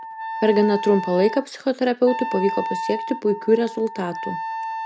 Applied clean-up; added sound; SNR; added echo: none; Wind instrument, woodwind instrument; 8 dB; none.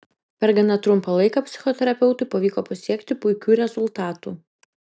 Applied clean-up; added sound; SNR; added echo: none; none; none; none.